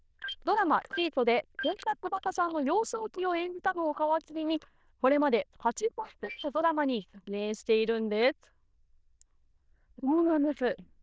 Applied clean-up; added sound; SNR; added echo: neural diffusion model UNIVERSE++.